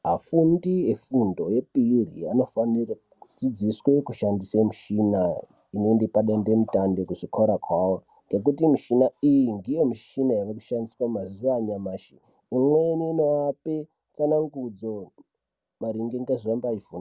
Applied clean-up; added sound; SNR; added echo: none; none; none; none.